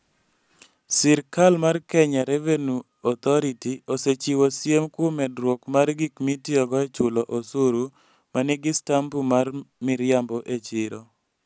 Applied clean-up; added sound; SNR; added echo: none; none; none; none.